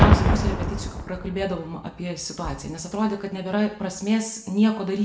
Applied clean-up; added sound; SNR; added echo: none; Boom; 0 dB; reverberation time 0.6 s.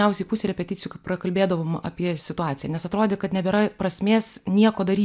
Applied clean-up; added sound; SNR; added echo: none; none; none; none.